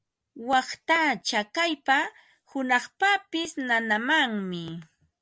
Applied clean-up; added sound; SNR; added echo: none; none; none; none.